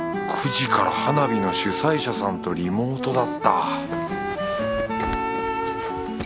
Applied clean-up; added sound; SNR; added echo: none; none; none; none.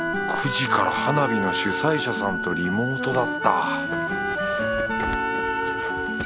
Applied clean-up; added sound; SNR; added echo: none; Organ; 6 dB; none.